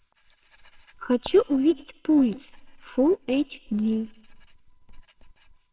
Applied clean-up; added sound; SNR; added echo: neural separator model SepFormer WHAMR!.